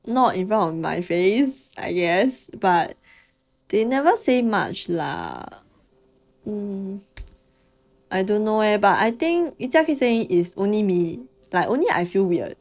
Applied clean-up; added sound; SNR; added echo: neural separator model SepFormer DNS4.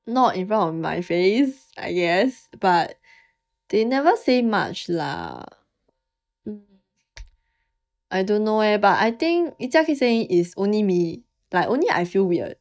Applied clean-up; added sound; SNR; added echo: neural mask model DeepFilterNet 3.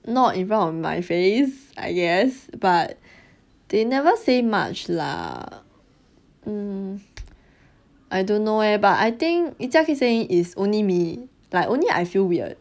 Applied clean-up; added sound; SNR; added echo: none; none; none; none.